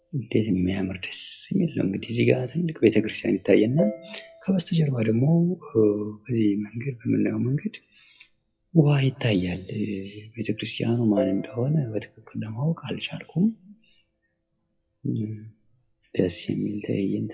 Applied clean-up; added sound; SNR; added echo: classical method WPE with log-MMSE.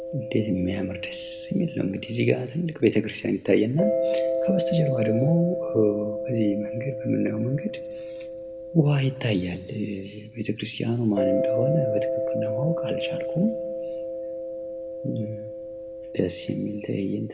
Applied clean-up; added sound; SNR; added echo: none; Mallet percussion; 4 dB; reverberation time 1.0 s.